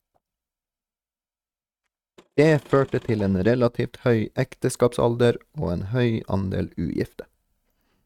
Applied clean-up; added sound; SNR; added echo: neural mask model RNNoise.